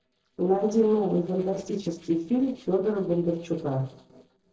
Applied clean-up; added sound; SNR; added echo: neural separator model SepFormer DNS4.